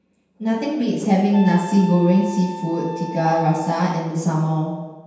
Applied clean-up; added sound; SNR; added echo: none; Wind instrument, woodwind instrument; 14 dB; reverberation time 1.2 s.